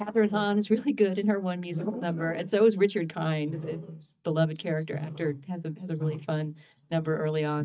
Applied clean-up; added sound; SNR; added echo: neural mask model DeepFilterNet 3.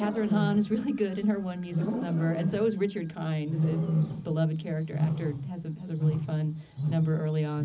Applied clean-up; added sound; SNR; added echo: none; Wild animals; 4 dB; reverberation time 0.4 s.